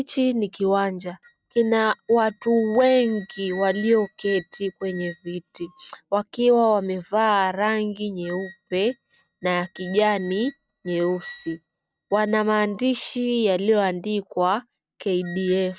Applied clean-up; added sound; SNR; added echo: neural mask model RNNoise.